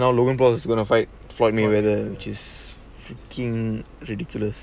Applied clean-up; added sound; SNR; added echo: none; none; none; none.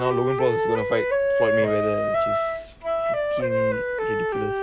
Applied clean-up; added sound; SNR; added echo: none; Wind instrument, woodwind instrument; -4 dB; none.